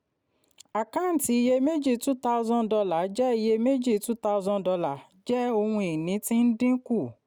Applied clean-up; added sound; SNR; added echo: none; none; none; none.